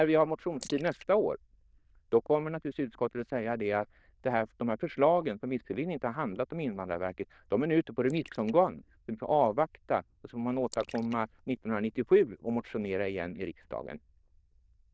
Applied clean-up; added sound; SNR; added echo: neural diffusion model UNIVERSE++.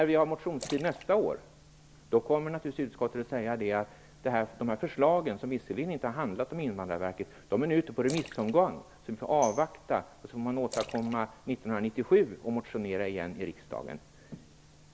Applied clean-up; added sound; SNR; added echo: none; Tambourine + Splash, splatter; 18 dB; none.